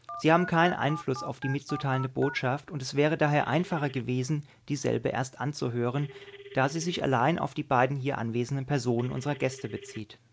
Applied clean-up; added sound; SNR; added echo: none; Telephone; 18 dB; none.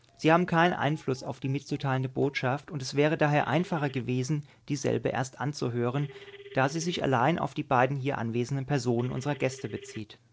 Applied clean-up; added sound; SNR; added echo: neural separator model SepFormer DNS4.